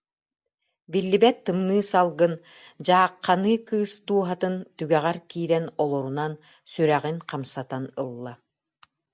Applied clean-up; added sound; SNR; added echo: none; none; none; none.